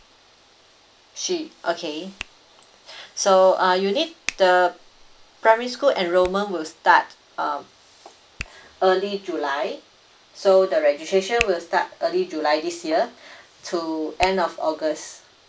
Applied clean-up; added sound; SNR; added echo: none; Hands; 18 dB; none.